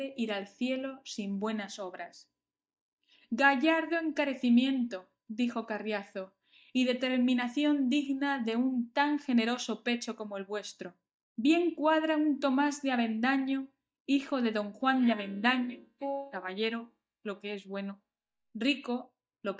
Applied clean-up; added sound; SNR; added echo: neural mask model DeepFilterNet 3.